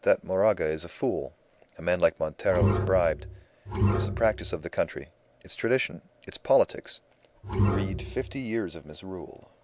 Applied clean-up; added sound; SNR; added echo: none; Bowed string instrument; -1 dB; none.